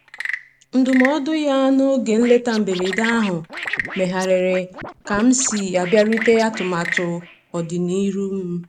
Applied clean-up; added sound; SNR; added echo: none; Scratching (performance technique) + Wood / Percussion / Frog; 11 dB; none.